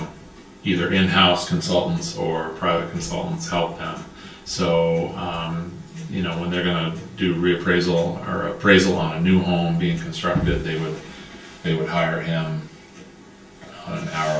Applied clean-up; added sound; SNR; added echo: none; none; none; reverberation time 0.2 s.